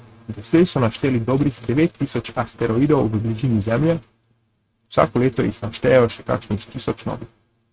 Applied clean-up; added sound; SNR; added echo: neural mask model RNNoise.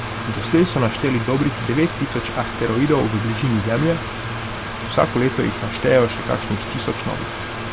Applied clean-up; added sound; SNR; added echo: none; Mechanical fan; 6 dB; none.